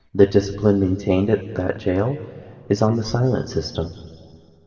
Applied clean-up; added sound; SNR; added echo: none; none; none; reverberation time 2.2 s.